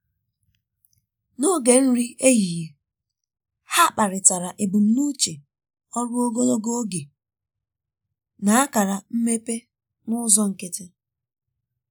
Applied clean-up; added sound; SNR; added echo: none; none; none; none.